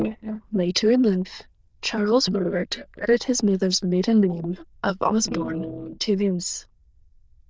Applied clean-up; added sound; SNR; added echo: neural diffusion model UNIVERSE++.